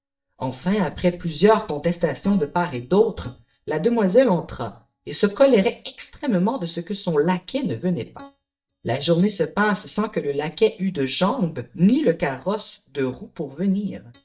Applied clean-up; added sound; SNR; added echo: neural mask model DeepFilterNet 3.